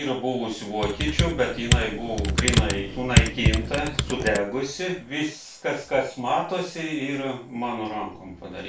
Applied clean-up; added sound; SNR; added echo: none; Computer keyboard; -4 dB; reverberation time 0.3 s.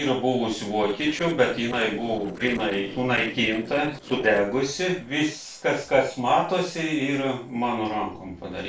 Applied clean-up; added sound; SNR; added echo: neural separator model SepFormer DNS4.